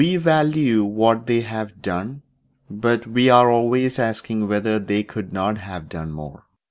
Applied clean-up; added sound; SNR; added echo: none; none; none; none.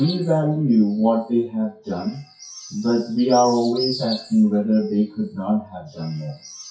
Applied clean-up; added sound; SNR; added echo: classical method WPE with log-MMSE.